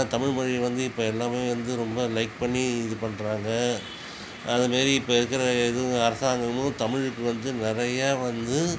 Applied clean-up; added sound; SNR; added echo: none; none; none; none.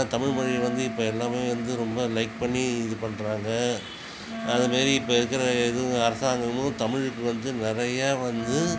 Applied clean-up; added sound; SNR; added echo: none; Wind instrument, woodwind instrument; 11 dB; none.